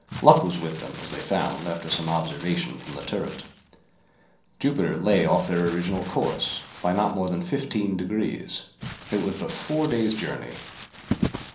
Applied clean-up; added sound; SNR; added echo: none; Crumpling, crinkling; 12 dB; reverberation time 0.6 s.